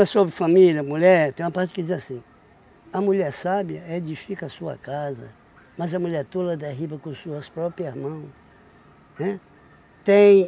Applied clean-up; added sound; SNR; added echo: none; none; none; none.